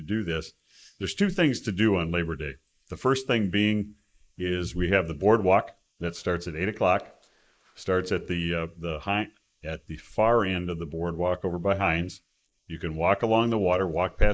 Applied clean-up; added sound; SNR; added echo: neural mask model Resemble Enhance denoiser.